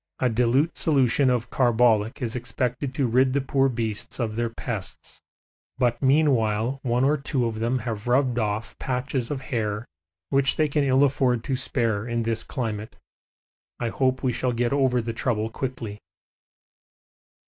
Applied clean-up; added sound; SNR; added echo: neural mask model Resemble Enhance denoiser.